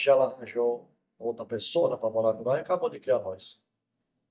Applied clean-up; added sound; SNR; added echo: neural mask model DeepFilterNet 3.